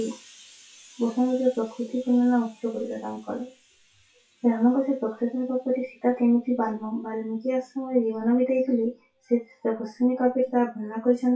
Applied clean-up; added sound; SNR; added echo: classical method WPE with log-MMSE.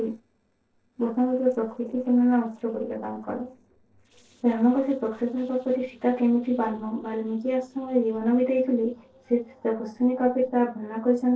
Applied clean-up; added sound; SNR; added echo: neural separator model SepFormer DNS4.